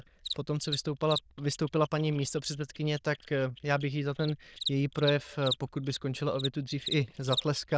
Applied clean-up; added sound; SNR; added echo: neural diffusion model UNIVERSE++.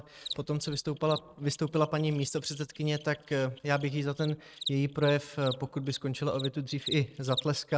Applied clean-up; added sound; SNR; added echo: neural mask model RNNoise.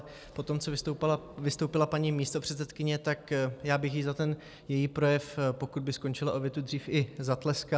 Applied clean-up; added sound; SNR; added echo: none; none; none; none.